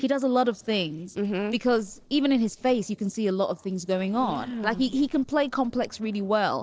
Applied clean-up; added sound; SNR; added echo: neural separator model SepFormer DNS4.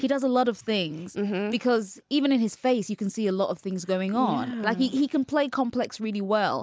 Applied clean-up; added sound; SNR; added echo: none; none; none; none.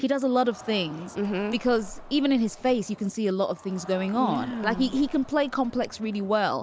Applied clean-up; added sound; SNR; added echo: none; Splash, splatter + Crowd; 18 dB; none.